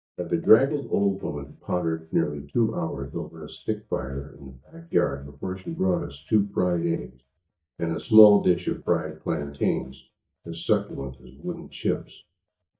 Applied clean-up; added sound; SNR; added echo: neural mask model DeepFilterNet 3.